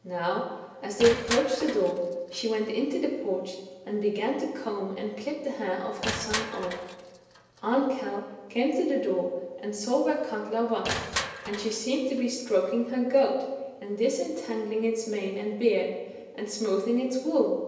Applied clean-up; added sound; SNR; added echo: none; Crushing; 10 dB; reverberation time 1.0 s.